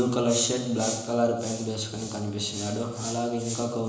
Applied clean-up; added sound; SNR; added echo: none; none; none; reverberation time 1.0 s.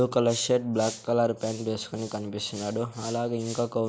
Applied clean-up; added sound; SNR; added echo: none; none; none; none.